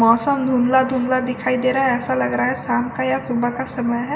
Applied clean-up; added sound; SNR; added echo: none; none; none; reverberation time 0.8 s.